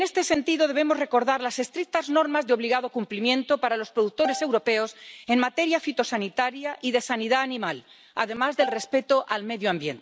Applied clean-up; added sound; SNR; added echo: none; Bowed string instrument; 10 dB; none.